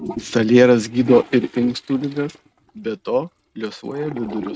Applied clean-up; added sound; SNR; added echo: neural mask model RNNoise.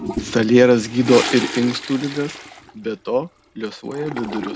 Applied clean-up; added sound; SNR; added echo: none; Toilet flush; 11 dB; none.